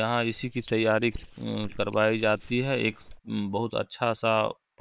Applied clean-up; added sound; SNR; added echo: neural separator model SepFormer WHAM!.